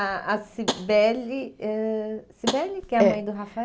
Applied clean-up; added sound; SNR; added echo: none; Tap; 10 dB; none.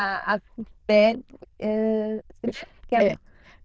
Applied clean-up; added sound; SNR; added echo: neural diffusion model UNIVERSE++.